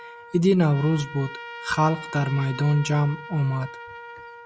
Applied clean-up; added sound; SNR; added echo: none; Trumpet; 15 dB; none.